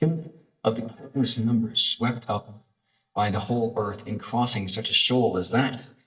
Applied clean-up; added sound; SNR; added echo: neural mask model DeepFilterNet 3.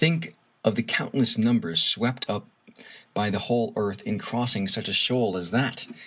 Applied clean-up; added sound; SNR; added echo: none; none; none; none.